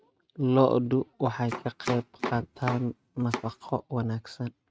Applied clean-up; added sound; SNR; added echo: neural mask model RNNoise.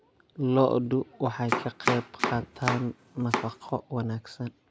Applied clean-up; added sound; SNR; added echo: none; Domestic sounds, home sounds; 2 dB; none.